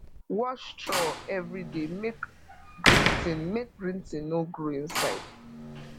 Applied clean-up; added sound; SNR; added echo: none; Slam; -2 dB; none.